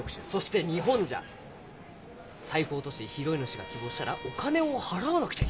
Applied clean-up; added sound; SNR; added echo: none; Bowed string instrument; 16 dB; none.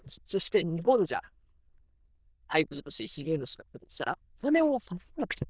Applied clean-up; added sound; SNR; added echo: neural diffusion model UNIVERSE++.